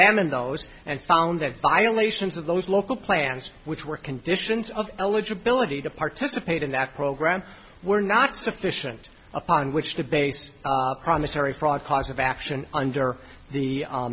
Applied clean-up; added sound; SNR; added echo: none; none; none; none.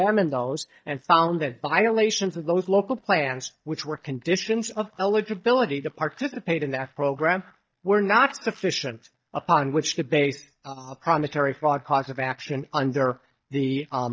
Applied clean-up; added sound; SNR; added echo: neural mask model DeepFilterNet 3.